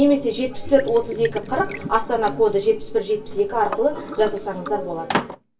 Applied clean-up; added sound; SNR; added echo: none; Liquid; 13 dB; reverberation time 0.2 s.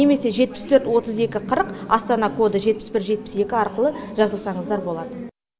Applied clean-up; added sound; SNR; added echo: none; none; none; none.